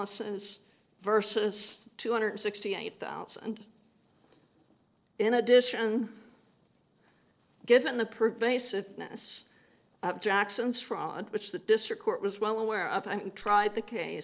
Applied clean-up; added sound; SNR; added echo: neural separator model SepFormer DNS4.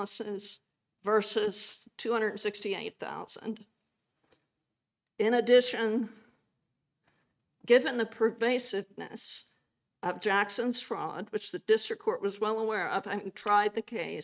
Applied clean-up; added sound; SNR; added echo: neural mask model RNNoise.